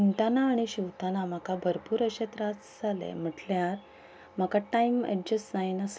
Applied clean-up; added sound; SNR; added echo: none; none; none; none.